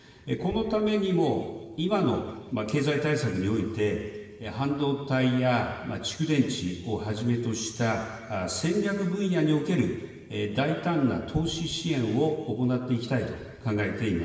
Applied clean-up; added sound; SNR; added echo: none; none; none; reverberation time 1.5 s.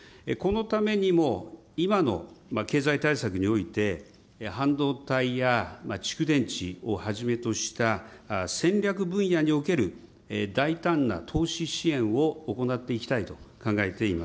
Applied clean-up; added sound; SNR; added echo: none; none; none; none.